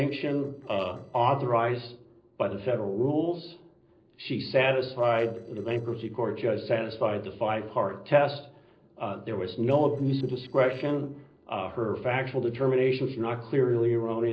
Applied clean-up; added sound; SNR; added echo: neural separator model SepFormer DNS4.